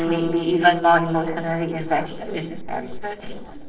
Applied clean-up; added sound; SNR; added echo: neural separator model SepFormer DNS4.